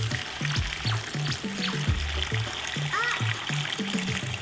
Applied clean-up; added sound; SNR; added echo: none; Water tap, faucet; 4 dB; reverberation time 1.8 s.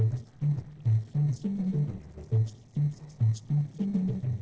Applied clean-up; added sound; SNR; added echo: neural separator model SepFormer DNS4.